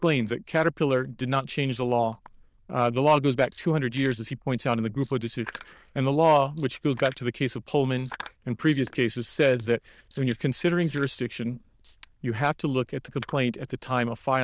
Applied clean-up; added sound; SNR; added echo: neural diffusion model UNIVERSE++.